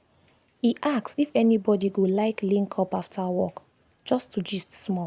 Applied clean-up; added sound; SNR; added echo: none; none; none; none.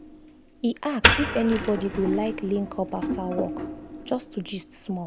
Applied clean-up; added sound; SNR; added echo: none; Wood; 1 dB; none.